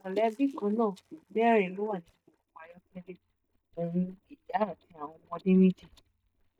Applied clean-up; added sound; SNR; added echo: neural mask model DeepFilterNet 3.